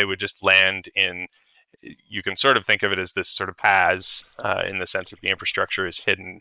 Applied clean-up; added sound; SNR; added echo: neural separator model SepFormer WHAM!.